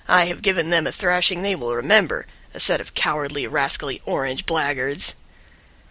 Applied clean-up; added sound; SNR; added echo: none; none; none; none.